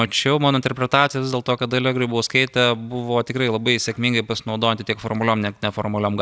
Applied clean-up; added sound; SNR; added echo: none; none; none; none.